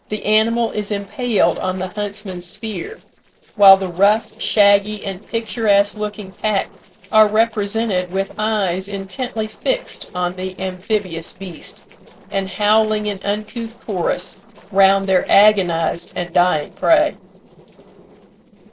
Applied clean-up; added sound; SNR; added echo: neural separator model SepFormer DNS4.